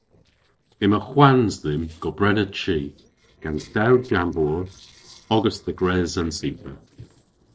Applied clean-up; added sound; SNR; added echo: neural separator model SepFormer DNS4.